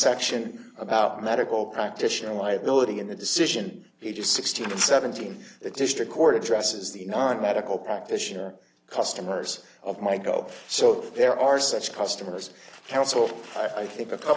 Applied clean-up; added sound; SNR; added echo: none; none; none; none.